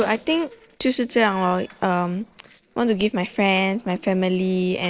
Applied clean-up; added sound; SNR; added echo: neural separator model SepFormer DNS4.